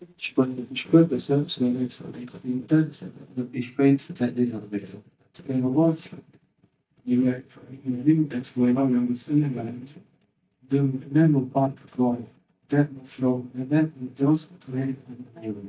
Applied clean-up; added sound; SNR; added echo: neural mask model DeepFilterNet 3.